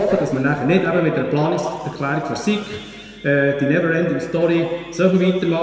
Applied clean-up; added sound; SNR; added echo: none; none; none; reverberation time 2.1 s.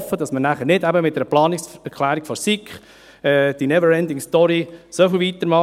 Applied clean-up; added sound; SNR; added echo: none; none; none; none.